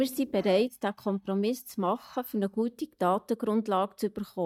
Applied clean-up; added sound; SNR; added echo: neural mask model DeepFilterNet 3.